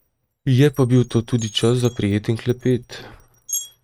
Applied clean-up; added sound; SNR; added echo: neural mask model RNNoise.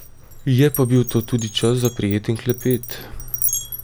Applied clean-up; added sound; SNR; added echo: none; Glass; 9 dB; none.